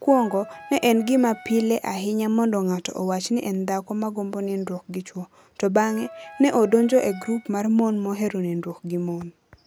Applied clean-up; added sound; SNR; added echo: none; Wind instrument, woodwind instrument; 19 dB; none.